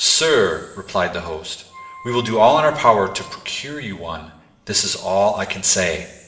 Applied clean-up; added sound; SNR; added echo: none; Wind instrument, woodwind instrument; 20 dB; reverberation time 1.4 s.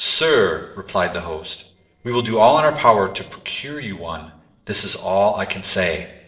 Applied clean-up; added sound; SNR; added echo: neural separator model SepFormer DNS4.